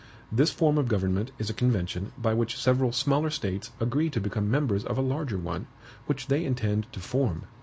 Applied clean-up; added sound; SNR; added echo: none; none; none; none.